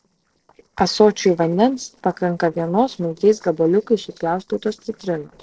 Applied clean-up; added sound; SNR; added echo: neural separator model SepFormer DNS4.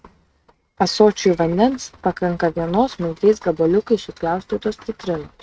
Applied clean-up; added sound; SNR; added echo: neural mask model RNNoise.